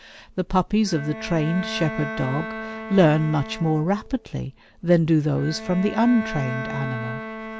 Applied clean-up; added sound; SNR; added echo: none; Bowed string instrument; 11 dB; none.